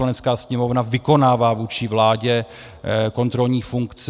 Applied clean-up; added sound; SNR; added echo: none; none; none; none.